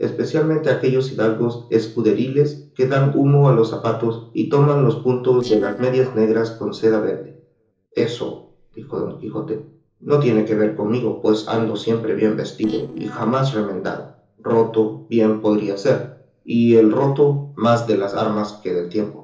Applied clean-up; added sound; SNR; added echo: neural separator model SepFormer DNS4.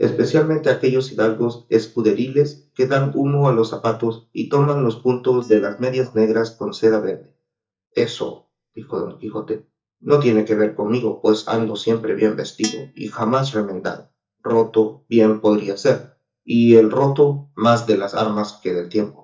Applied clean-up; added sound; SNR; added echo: neural mask model DeepFilterNet 3.